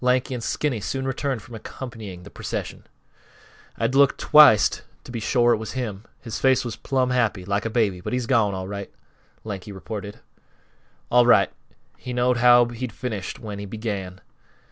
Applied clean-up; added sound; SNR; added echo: none; none; none; none.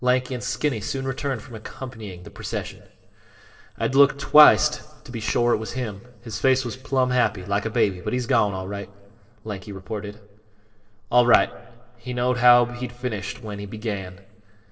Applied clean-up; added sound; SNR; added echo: neural separator model SepFormer DNS4.